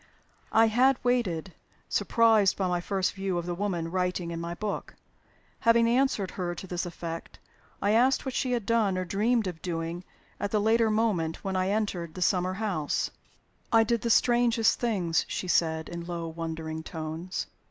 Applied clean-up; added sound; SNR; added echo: none; none; none; none.